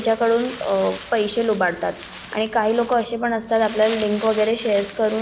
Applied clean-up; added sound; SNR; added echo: none; Wind; 14 dB; none.